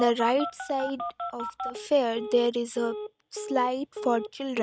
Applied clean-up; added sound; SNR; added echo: neural mask model RNNoise.